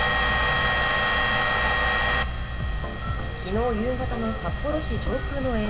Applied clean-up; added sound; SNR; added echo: none; Telephone; 5 dB; reverberation time 1.9 s.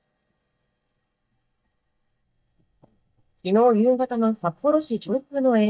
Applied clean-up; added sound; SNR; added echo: neural mask model DeepFilterNet 3.